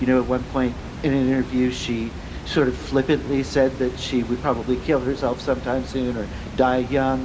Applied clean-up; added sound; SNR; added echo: none; Water; 11 dB; reverberation time 1.8 s.